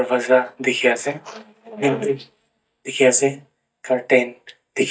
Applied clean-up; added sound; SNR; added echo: neural mask model DeepFilterNet 3.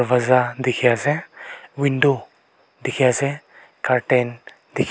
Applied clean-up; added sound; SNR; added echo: none; none; none; none.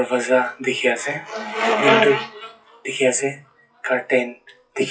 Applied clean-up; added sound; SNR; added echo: classical method WPE with log-MMSE.